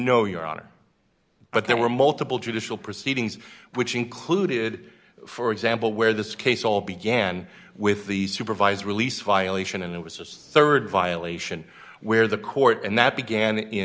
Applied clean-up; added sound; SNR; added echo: none; none; none; none.